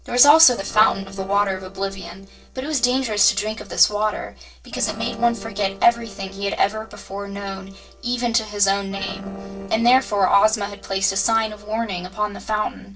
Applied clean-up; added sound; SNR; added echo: neural separator model SepFormer DNS4.